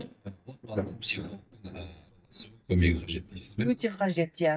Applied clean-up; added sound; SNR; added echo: neural mask model DeepFilterNet 3.